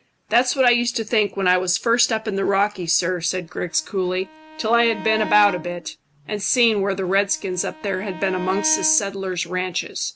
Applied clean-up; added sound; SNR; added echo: none; Bowed string instrument; 14 dB; none.